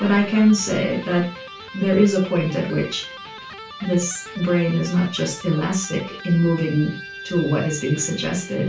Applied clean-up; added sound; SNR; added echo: none; Electric guitar; 16 dB; reverberation time 0.2 s.